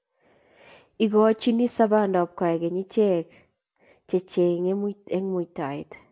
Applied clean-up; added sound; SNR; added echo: none; none; none; none.